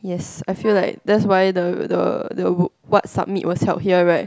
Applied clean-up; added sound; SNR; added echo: none; Wind instrument, woodwind instrument; 19 dB; none.